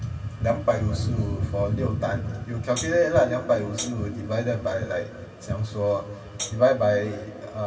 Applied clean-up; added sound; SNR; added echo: none; Hi-hat; 10 dB; reverberation time 2.5 s.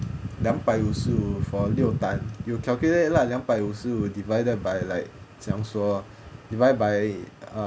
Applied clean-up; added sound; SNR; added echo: none; none; none; none.